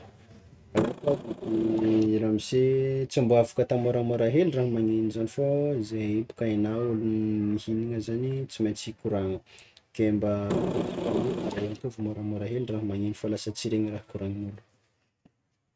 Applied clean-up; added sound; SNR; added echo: neural mask model RNNoise.